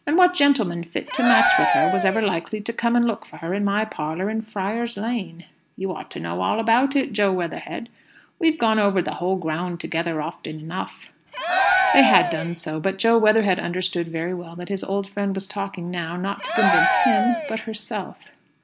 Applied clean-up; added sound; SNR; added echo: none; Cheering; -2 dB; none.